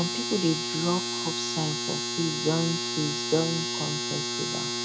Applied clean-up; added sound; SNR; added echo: none; Domestic sounds, home sounds; 0 dB; none.